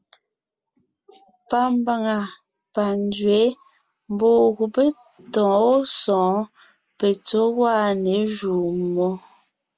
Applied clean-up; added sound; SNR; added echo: none; none; none; none.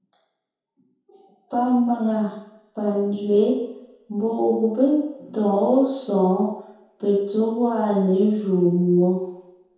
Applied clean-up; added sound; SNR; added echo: none; none; none; reverberation time 0.8 s.